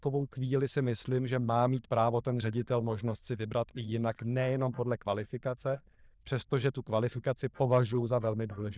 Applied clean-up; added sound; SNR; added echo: neural diffusion model UNIVERSE++.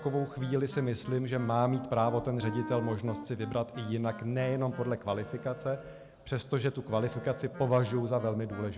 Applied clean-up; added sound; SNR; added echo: none; Wind instrument, woodwind instrument; 14 dB; none.